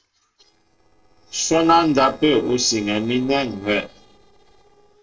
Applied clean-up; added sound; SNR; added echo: neural separator model SepFormer DNS4.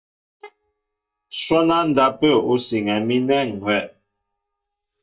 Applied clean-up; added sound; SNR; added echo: neural mask model DeepFilterNet 3.